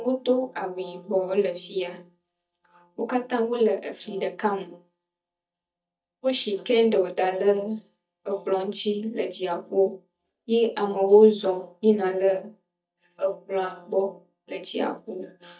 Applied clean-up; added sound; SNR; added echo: neural mask model DeepFilterNet 3.